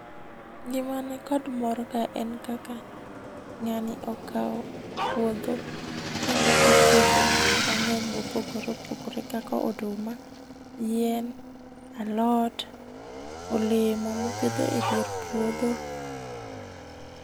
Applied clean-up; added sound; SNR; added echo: none; Motorcycle / Engine + Dog; -1 dB; none.